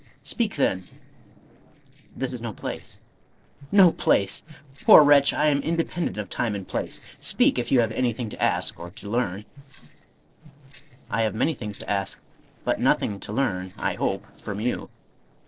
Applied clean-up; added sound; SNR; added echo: neural separator model SepFormer DNS4.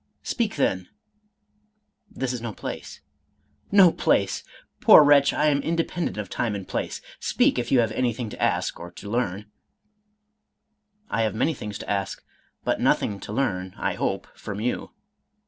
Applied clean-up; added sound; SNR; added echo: none; none; none; none.